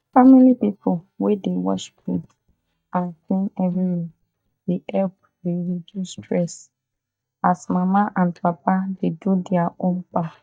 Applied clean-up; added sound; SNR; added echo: neural mask model DeepFilterNet 3.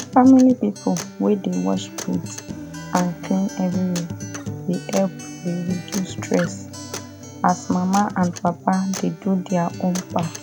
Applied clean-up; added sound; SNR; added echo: none; Acoustic guitar; 11 dB; none.